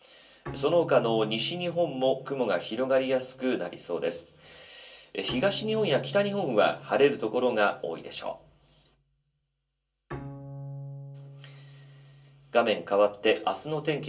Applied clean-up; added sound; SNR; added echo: none; Bowed string instrument; 16 dB; reverberation time 0.2 s.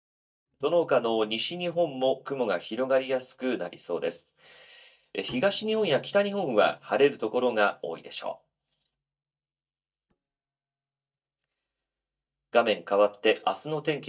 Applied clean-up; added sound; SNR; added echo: neural mask model DeepFilterNet 3.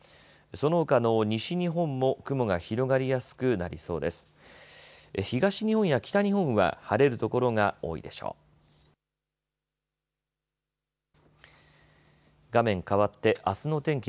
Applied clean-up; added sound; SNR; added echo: none; none; none; none.